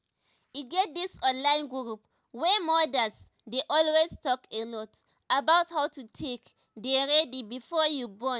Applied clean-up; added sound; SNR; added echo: none; none; none; none.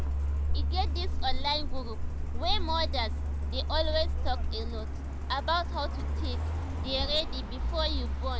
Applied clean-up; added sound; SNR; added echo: none; Motor vehicle (road) + Truck; -5 dB; none.